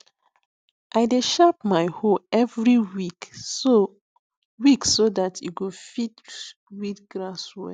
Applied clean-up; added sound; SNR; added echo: none; none; none; none.